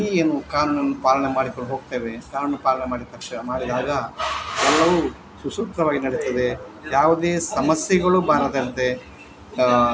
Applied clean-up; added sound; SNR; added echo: none; none; none; none.